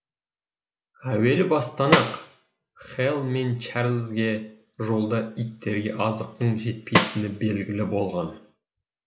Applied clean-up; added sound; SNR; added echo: none; Snare drum; 2 dB; none.